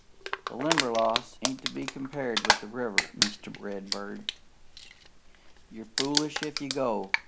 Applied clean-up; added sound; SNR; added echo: none; Crumpling, crinkling; -1 dB; none.